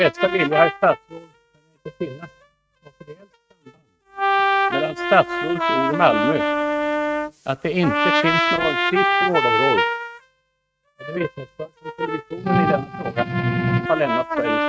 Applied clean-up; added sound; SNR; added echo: neural mask model RNNoise.